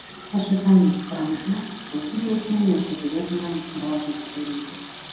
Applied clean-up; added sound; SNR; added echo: none; Sink (filling or washing) / Water tap, faucet; 15 dB; reverberation time 0.8 s.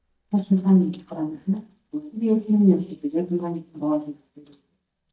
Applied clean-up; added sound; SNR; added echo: neural mask model DeepFilterNet 3.